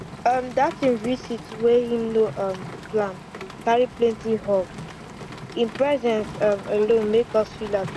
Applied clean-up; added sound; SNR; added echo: none; Rain; 14 dB; none.